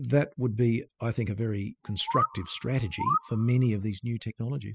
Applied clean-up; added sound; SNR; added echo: classical method spectral subtraction.